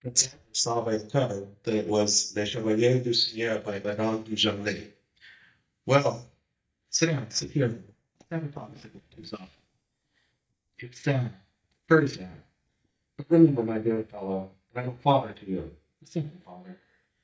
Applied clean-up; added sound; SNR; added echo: neural mask model DeepFilterNet 3.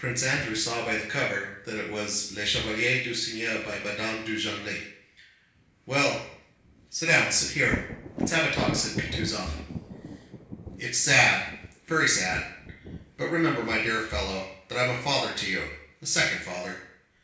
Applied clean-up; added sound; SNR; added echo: none; Thunder; 12 dB; reverberation time 0.6 s.